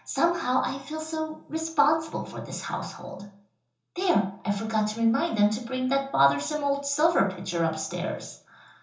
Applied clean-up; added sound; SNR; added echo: none; none; none; reverberation time 0.6 s.